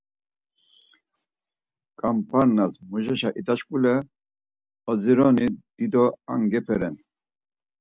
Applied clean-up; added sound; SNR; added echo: none; none; none; none.